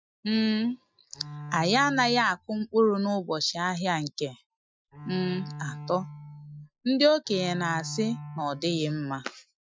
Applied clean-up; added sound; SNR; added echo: classical method Wiener filter.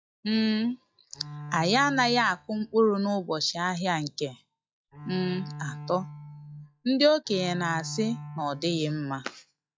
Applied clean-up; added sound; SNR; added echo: classical method log-MMSE.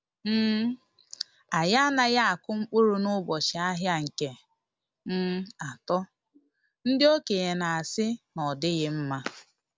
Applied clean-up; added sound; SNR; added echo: none; none; none; none.